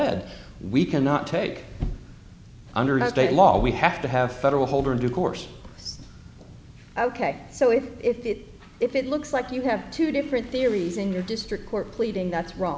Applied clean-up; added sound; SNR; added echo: none; none; none; none.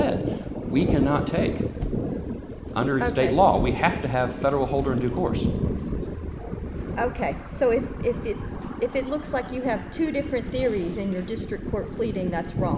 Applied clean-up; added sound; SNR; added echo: none; Thunder; 3 dB; none.